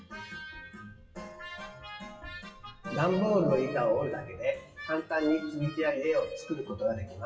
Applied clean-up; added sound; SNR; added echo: classical method WPE with log-MMSE.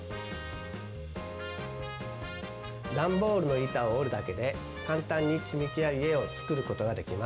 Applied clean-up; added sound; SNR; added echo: none; none; none; none.